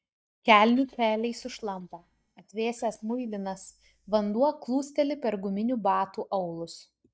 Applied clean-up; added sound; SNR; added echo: neural mask model DeepFilterNet 3.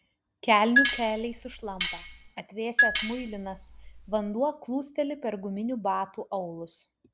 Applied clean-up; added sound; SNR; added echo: none; Marimba, xylophone + Cutlery, silverware; -2 dB; none.